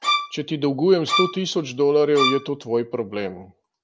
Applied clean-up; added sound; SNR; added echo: none; Bowed string instrument; 3 dB; none.